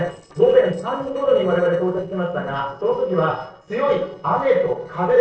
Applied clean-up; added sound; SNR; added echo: neural separator model SepFormer DNS4.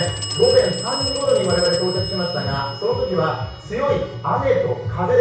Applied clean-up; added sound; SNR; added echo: none; Telephone; 10 dB; reverberation time 0.6 s.